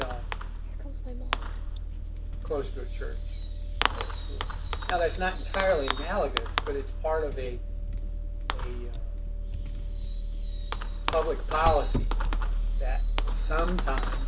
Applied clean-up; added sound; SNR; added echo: none; Fireworks; -4 dB; none.